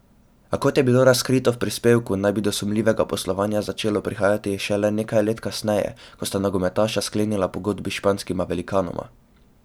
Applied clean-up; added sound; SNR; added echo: none; none; none; none.